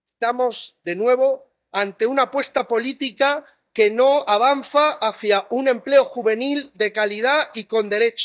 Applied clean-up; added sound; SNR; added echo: neural mask model DeepFilterNet 3.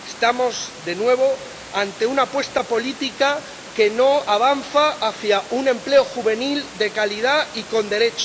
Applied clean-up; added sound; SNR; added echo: none; Water; 17 dB; none.